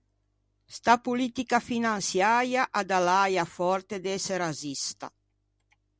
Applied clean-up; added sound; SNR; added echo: none; none; none; none.